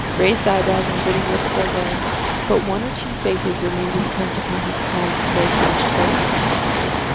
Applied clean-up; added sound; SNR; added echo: none; Waves, surf; -3 dB; none.